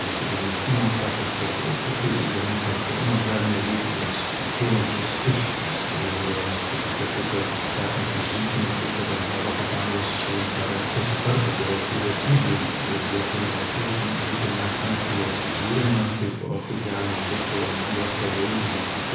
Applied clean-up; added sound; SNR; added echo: none; Water; 1 dB; reverberation time 1.0 s.